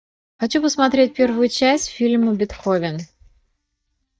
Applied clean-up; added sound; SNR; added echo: neural mask model DeepFilterNet 3.